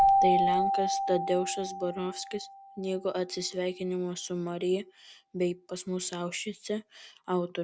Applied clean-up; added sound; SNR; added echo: none; Keyboard (musical); 0 dB; none.